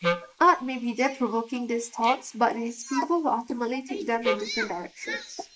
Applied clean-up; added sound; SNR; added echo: neural mask model Resemble Enhance denoiser.